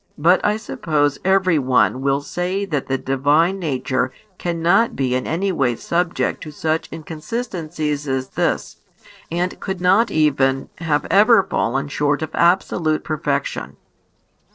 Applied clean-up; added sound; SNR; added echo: neural separator model SepFormer DNS4.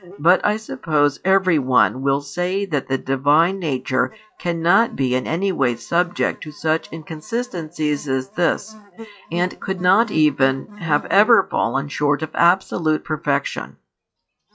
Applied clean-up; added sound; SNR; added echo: classical method log-MMSE.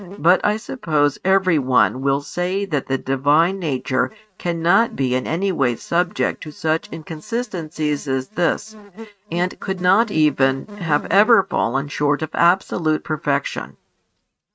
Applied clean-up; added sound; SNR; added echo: neural mask model RNNoise.